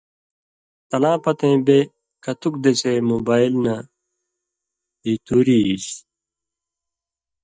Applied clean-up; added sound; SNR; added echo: neural mask model DeepFilterNet 3.